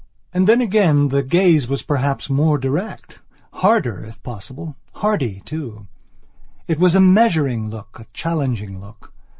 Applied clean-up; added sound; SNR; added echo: none; none; none; none.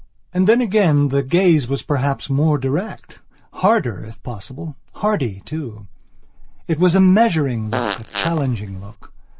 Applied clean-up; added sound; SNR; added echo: none; Fart; 8 dB; none.